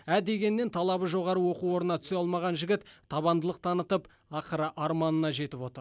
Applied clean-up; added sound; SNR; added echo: none; none; none; none.